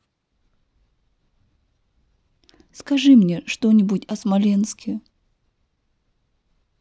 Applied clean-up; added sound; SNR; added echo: none; none; none; none.